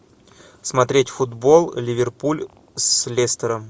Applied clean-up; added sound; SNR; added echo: none; none; none; none.